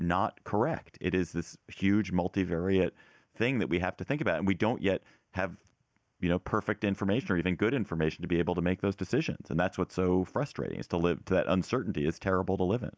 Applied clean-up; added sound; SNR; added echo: none; none; none; none.